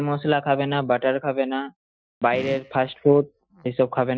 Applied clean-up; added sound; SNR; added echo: classical method Wiener filter.